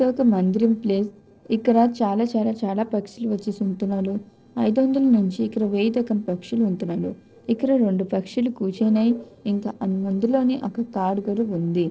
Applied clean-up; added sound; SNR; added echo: neural separator model SepFormer DNS4.